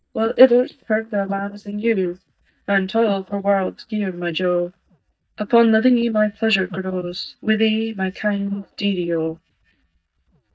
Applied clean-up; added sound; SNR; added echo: neural mask model DeepFilterNet 3.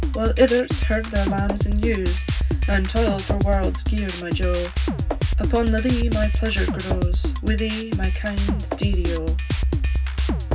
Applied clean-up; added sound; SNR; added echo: none; Drum kit; -4 dB; reverberation time 0.4 s.